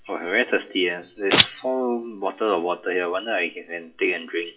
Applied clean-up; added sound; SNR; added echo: classical method WPE with log-MMSE.